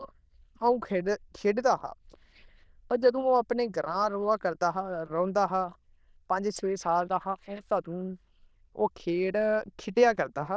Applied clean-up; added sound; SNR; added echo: neural diffusion model UNIVERSE++.